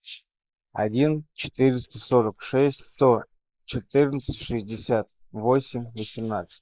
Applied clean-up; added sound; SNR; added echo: neural mask model Resemble Enhance denoiser.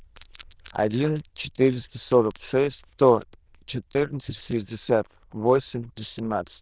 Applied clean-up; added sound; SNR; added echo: neural diffusion model UNIVERSE++.